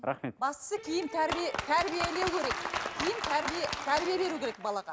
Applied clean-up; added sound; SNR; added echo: none; Electric guitar; 14 dB; none.